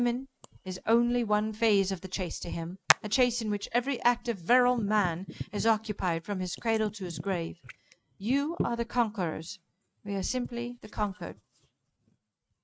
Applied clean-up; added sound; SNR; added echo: neural mask model RNNoise.